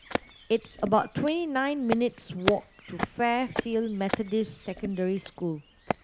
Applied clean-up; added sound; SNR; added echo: none; Walk, footsteps; 7 dB; none.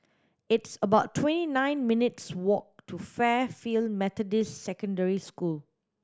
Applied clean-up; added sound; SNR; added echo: none; none; none; none.